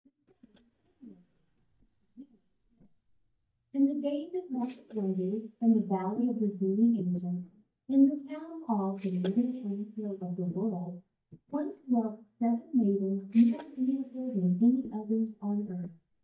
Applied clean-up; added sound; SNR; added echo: neural mask model DeepFilterNet 3.